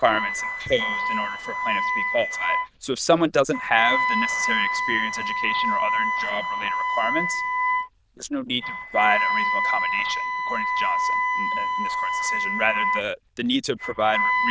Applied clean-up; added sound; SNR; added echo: neural diffusion model UNIVERSE++.